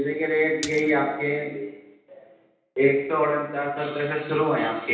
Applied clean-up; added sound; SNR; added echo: none; Splash, splatter; 15 dB; reverberation time 0.9 s.